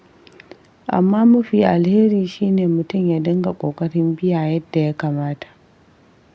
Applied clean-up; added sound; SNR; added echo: none; none; none; none.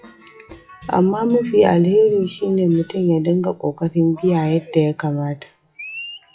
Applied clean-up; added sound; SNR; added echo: classical method WPE with log-MMSE.